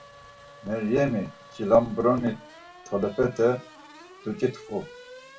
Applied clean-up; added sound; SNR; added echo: none; Race car, auto racing / Accelerating, revving, vroom; 20 dB; reverberation time 0.2 s.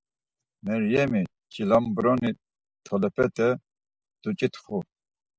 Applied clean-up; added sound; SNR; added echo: none; none; none; none.